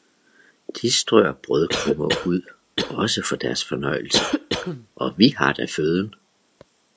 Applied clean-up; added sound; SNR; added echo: none; Cough; 5 dB; none.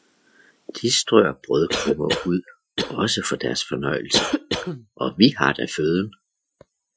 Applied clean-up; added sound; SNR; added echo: classical method Wiener filter.